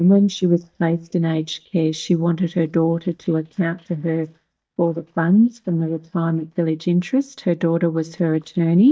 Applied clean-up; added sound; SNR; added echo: neural mask model DeepFilterNet 3.